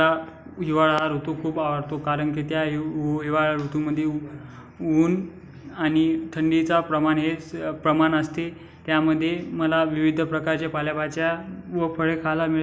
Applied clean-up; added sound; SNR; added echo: none; none; none; none.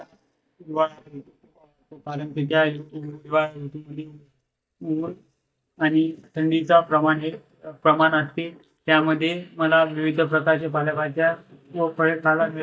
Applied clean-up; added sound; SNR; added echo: neural mask model DeepFilterNet 3.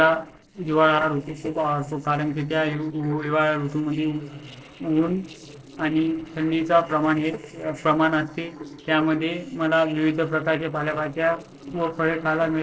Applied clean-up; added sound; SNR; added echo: neural separator model SepFormer DNS4.